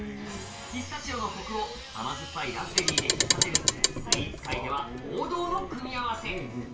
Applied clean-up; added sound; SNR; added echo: none; Clock; -4 dB; reverberation time 0.3 s.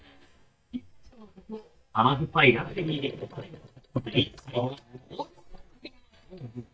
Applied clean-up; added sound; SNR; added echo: neural mask model DeepFilterNet 3.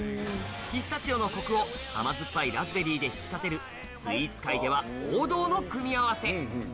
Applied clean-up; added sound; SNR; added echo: none; none; none; none.